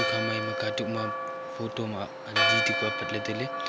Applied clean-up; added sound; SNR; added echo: none; Church bell; -4 dB; none.